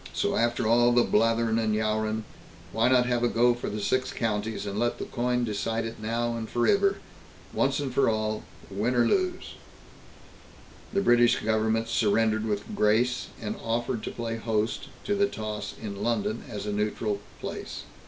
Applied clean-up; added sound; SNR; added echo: none; none; none; none.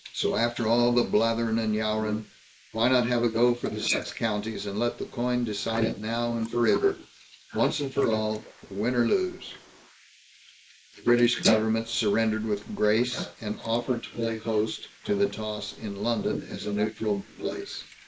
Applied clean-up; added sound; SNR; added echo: neural mask model Resemble Enhance denoiser.